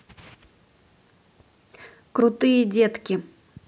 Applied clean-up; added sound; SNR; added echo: none; none; none; none.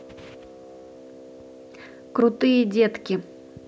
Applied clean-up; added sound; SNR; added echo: none; Brass instrument; 19 dB; none.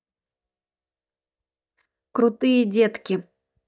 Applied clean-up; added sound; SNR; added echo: neural mask model DeepFilterNet 3.